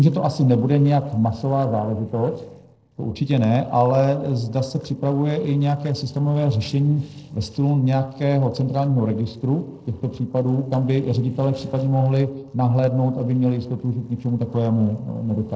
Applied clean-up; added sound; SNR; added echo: neural separator model SepFormer DNS4.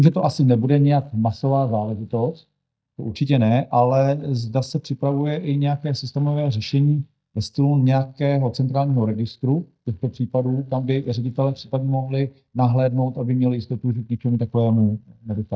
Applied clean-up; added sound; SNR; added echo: neural mask model DeepFilterNet 3.